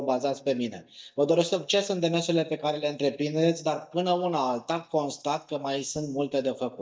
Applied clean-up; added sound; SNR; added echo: neural mask model DeepFilterNet 3.